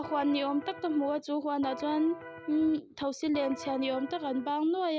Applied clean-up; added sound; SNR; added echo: none; Electric guitar; 13 dB; none.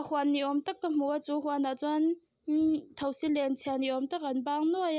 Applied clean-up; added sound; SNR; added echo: none; none; none; none.